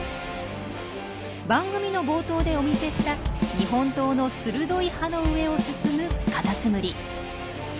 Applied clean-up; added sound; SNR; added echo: none; Drum kit; 3 dB; none.